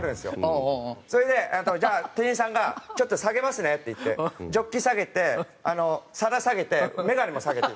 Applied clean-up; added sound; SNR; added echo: none; none; none; none.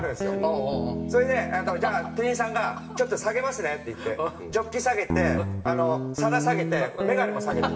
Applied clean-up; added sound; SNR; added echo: none; Guitar; 4 dB; reverberation time 1.4 s.